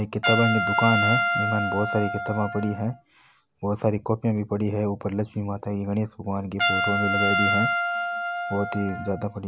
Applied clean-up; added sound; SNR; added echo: none; Trumpet; 1 dB; none.